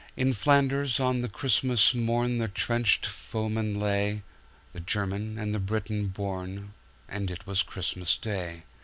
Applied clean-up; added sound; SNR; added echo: none; none; none; none.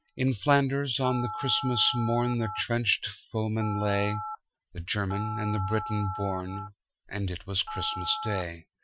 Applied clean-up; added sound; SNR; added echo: classical method Wiener filter.